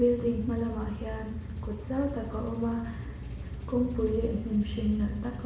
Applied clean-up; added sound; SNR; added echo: none; Engine; 15 dB; reverberation time 0.9 s.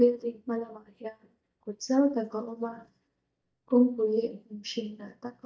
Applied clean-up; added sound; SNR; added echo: neural mask model DeepFilterNet 3.